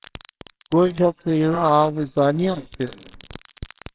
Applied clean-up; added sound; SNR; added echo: neural separator model SepFormer WHAMR!.